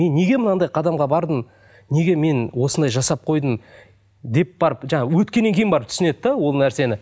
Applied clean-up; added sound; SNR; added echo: none; none; none; none.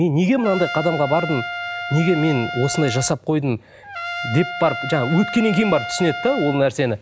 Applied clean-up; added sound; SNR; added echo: none; Trumpet; 9 dB; none.